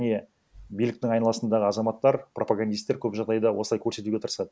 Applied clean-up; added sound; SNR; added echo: none; none; none; none.